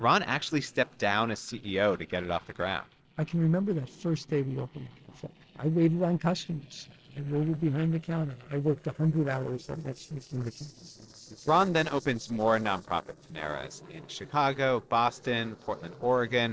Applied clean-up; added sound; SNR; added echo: neural separator model SepFormer DNS4.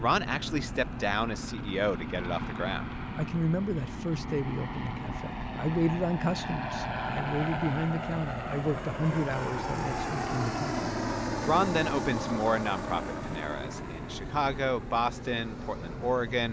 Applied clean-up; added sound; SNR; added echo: none; Engine + Aircraft; 3 dB; none.